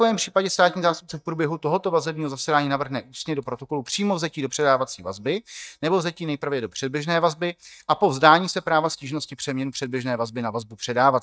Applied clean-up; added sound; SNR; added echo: neural mask model DeepFilterNet 3.